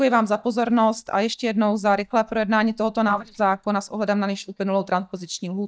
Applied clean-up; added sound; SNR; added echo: neural mask model DeepFilterNet 3.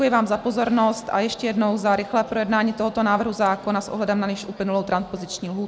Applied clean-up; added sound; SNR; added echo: none; none; none; none.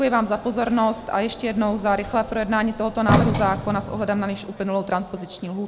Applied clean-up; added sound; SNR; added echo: none; Sliding door; 6 dB; none.